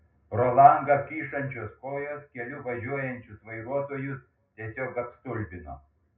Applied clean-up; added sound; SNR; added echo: none; none; none; reverberation time 0.2 s.